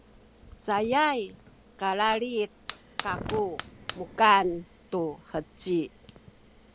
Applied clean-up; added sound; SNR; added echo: none; Fire; 9 dB; none.